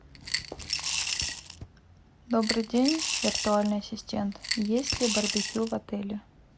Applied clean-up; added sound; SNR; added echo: none; Coin (dropping) / Glass; 3 dB; none.